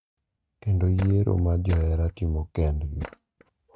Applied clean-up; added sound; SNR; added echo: neural mask model RNNoise.